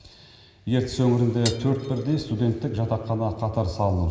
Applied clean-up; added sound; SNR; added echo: none; Glass; 14 dB; reverberation time 2.6 s.